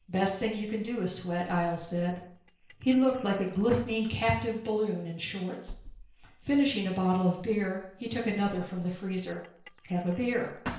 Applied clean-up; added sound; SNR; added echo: neural separator model SepFormer DNS4.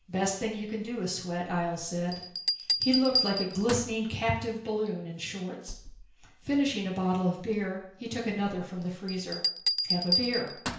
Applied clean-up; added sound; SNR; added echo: none; Bell; 5 dB; reverberation time 0.5 s.